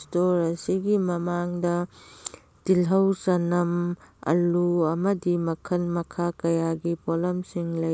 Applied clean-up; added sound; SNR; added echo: none; none; none; none.